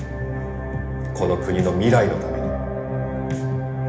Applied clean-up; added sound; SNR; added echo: none; none; none; reverberation time 1.0 s.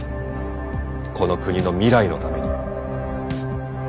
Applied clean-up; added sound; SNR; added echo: none; none; none; none.